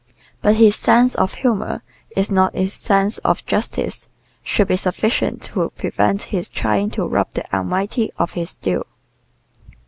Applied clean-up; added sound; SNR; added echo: none; Cricket; 14 dB; none.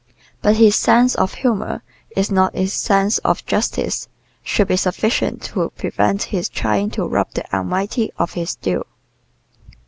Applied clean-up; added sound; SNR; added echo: none; none; none; none.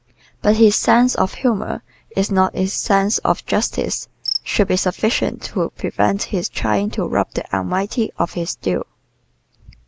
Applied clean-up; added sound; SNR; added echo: neural mask model Resemble Enhance denoiser.